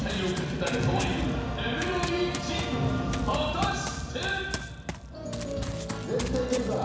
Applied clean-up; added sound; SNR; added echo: none; Run; 11 dB; reverberation time 1.1 s.